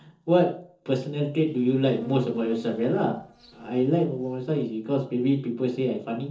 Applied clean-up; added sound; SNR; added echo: neural separator model SepFormer DNS4.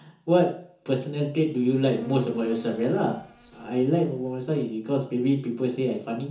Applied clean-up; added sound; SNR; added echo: none; Insect; 15 dB; reverberation time 0.6 s.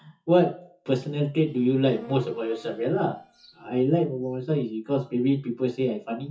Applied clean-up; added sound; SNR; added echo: classical method WPE with log-MMSE.